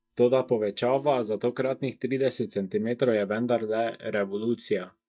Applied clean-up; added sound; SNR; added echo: neural mask model DeepFilterNet 3.